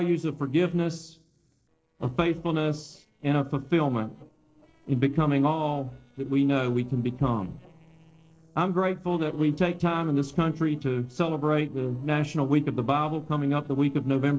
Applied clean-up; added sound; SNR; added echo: neural separator model SepFormer DNS4.